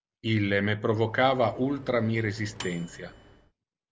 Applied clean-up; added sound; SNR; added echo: none; Microwave oven; 19 dB; none.